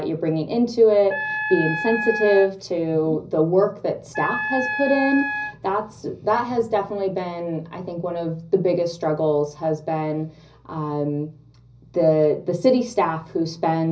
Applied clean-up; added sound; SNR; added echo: none; Wind instrument, woodwind instrument; 5 dB; reverberation time 0.5 s.